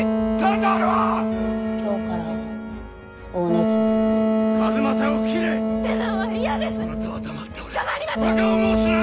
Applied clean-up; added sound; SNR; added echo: none; Wind instrument, woodwind instrument; -5 dB; none.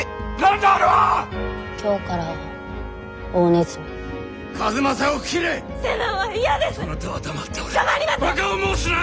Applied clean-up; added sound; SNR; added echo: none; none; none; none.